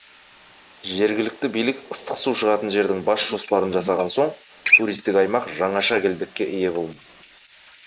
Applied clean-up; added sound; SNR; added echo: neural mask model Resemble Enhance denoiser.